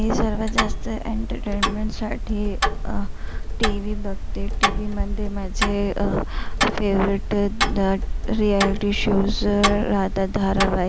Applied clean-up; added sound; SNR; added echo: none; Tick-tock; -1 dB; none.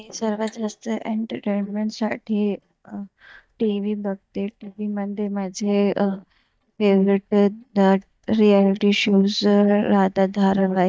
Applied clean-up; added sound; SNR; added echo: neural mask model DeepFilterNet 3.